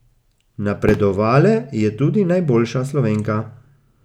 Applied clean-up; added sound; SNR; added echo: none; Fireworks; 16 dB; none.